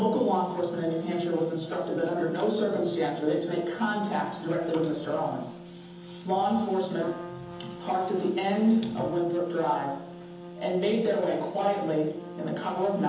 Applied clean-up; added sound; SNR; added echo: none; Trumpet; 14 dB; reverberation time 1.3 s.